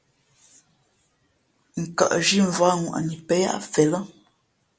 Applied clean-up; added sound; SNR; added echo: none; none; none; none.